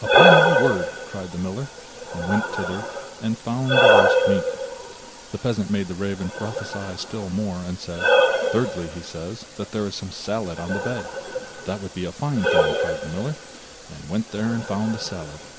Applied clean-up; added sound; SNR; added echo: none; Breathing; -4 dB; none.